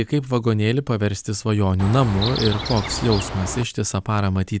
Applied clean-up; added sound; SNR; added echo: none; Chirp, tweet; 7 dB; none.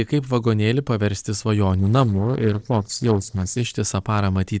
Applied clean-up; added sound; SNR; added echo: neural separator model SepFormer DNS4.